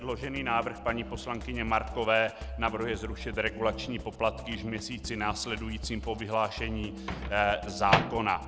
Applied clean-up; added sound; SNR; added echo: none; Drum kit + Microwave oven; 6 dB; none.